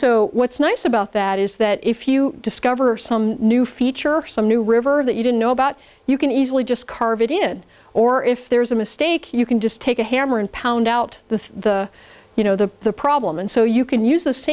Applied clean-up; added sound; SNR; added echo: none; none; none; none.